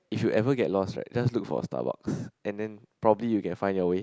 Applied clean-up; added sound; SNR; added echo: none; none; none; none.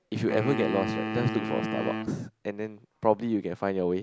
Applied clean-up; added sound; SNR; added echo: none; Wind instrument, woodwind instrument; 5 dB; none.